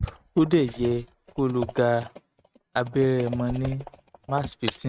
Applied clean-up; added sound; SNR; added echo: neural mask model RNNoise.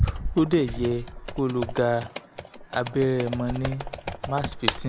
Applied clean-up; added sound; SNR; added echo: none; Computer keyboard; 5 dB; none.